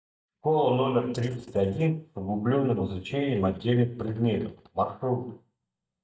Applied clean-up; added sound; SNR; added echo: neural mask model DeepFilterNet 3.